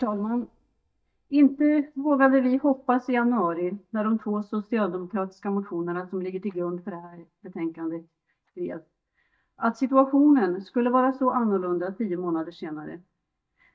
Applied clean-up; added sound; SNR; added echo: neural mask model DeepFilterNet 3.